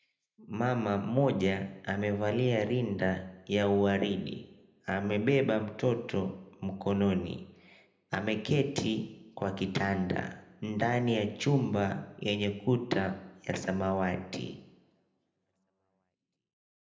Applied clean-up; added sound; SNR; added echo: none; none; none; reverberation time 0.7 s.